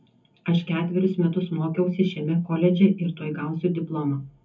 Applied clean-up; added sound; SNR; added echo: none; none; none; reverberation time 0.3 s.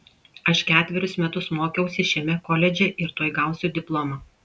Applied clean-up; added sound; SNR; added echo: none; none; none; none.